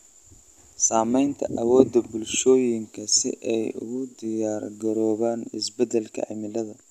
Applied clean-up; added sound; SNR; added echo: none; none; none; none.